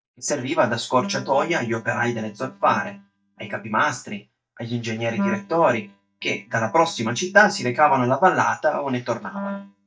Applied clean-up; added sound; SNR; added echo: neural mask model DeepFilterNet 3.